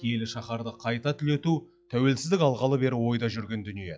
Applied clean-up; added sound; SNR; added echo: classical method log-MMSE.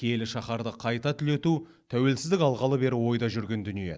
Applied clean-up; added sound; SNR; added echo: none; none; none; none.